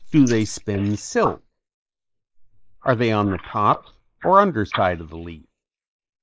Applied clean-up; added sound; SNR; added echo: neural mask model Resemble Enhance denoiser.